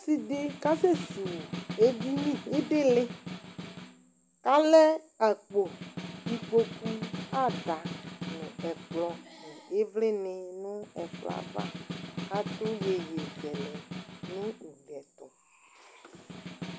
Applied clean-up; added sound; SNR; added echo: none; Snare drum; 10 dB; none.